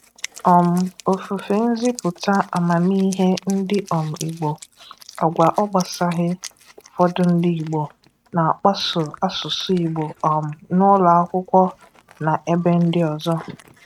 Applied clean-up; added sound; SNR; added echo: neural mask model RNNoise.